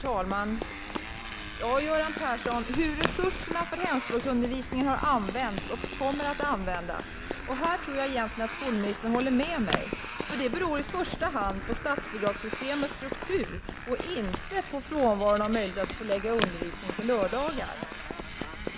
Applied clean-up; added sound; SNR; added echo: none; Motorcycle + Run; 6 dB; none.